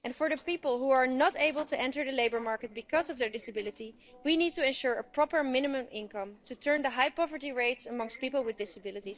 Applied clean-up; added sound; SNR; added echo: neural separator model SepFormer DNS4.